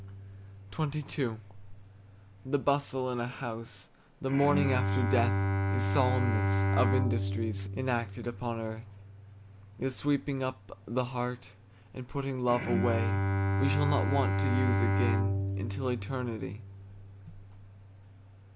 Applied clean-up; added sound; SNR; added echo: none; Bowed string instrument; -1 dB; none.